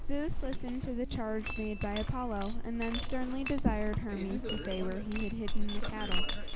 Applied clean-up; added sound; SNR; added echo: none; Chink, clink; -4 dB; none.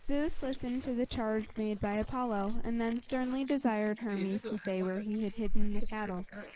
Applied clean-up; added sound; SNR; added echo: neural mask model Resemble Enhance denoiser.